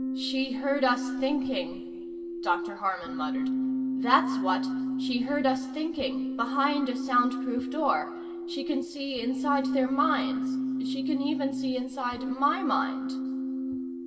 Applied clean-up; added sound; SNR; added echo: none; Keyboard (musical); 1 dB; reverberation time 1.7 s.